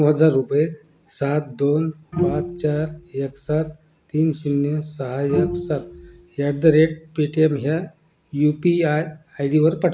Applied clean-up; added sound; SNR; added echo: none; Bowed string instrument; 7 dB; none.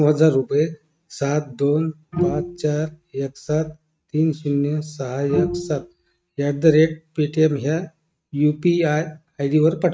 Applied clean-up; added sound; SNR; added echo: neural mask model RNNoise.